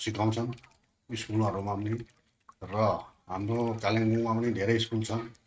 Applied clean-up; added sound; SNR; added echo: neural mask model RNNoise.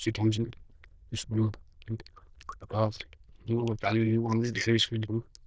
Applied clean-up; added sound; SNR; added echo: neural diffusion model UNIVERSE++.